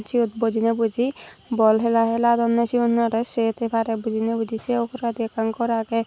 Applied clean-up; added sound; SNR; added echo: none; none; none; none.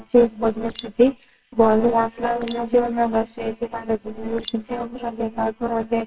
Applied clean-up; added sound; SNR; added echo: neural separator model SepFormer WHAMR!.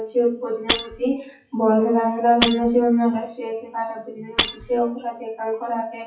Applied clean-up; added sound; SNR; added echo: classical method WPE with log-MMSE.